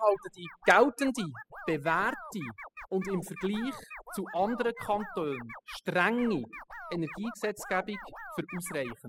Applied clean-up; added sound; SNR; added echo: classical method spectral subtraction.